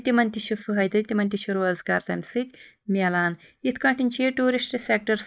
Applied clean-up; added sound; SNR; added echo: neural mask model Resemble Enhance denoiser.